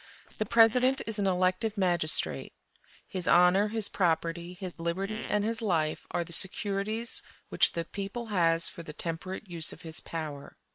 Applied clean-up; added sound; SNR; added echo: neural separator model SepFormer WHAM!.